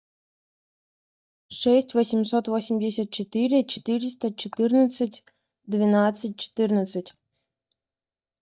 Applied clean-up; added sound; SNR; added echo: neural mask model DeepFilterNet 3.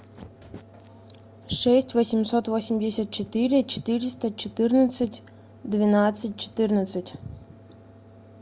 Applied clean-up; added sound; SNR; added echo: none; none; none; none.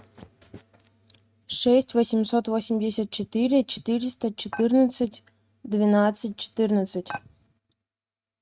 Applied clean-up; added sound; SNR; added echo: neural mask model RNNoise.